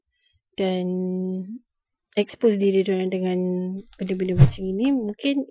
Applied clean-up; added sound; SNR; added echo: classical method Wiener filter.